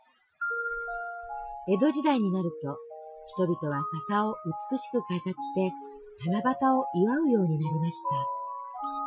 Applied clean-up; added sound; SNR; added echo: classical method Wiener filter.